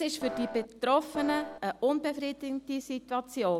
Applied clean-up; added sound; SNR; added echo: none; Piano; 7 dB; none.